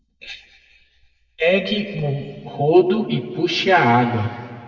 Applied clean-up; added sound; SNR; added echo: none; none; none; reverberation time 2.0 s.